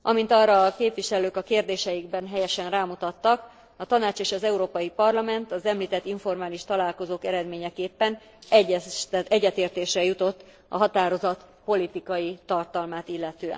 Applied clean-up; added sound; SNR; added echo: neural separator model SepFormer DNS4.